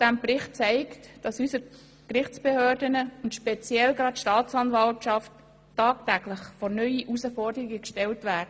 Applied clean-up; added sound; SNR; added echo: none; none; none; none.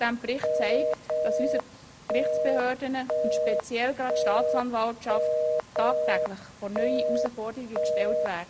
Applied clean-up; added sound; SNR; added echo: none; Telephone; -3 dB; none.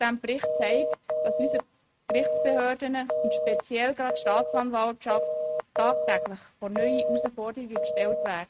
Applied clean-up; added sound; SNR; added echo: neural mask model RNNoise.